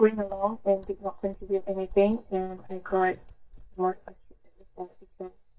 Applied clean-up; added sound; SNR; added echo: neural mask model DeepFilterNet 3.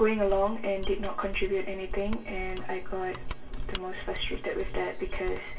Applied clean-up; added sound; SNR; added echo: none; Mechanisms; 5 dB; reverberation time 0.2 s.